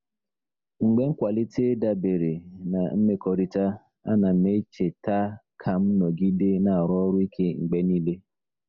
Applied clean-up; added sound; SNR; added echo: none; none; none; none.